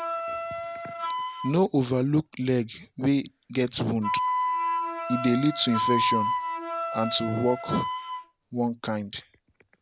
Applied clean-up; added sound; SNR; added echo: none; Wind instrument, woodwind instrument; 3 dB; none.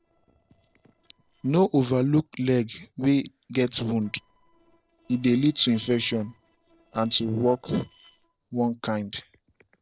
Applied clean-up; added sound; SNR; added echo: neural separator model SepFormer DNS4.